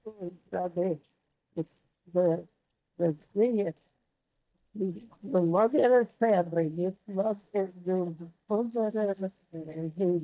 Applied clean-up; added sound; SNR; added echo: neural mask model DeepFilterNet 3.